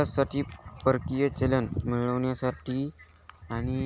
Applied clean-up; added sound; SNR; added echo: none; none; none; none.